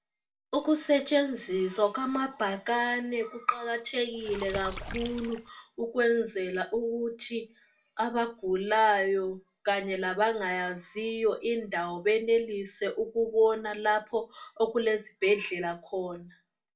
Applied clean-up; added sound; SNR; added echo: none; Water / Splash, splatter; 10 dB; reverberation time 0.2 s.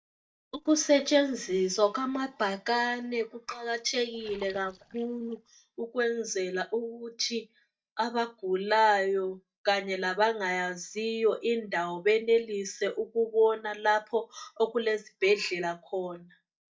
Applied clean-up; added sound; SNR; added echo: neural mask model DeepFilterNet 3.